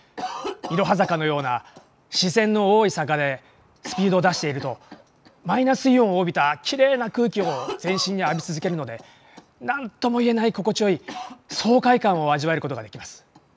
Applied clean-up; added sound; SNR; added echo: none; Cough; 17 dB; none.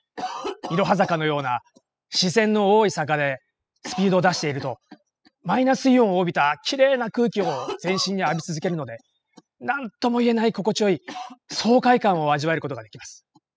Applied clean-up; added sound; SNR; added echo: classical method spectral subtraction.